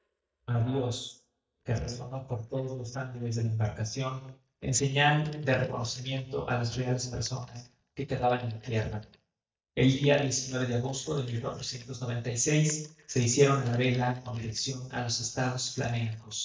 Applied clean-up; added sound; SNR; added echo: neural mask model DeepFilterNet 3.